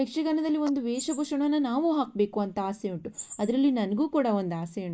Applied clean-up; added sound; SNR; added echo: neural mask model Resemble Enhance denoiser.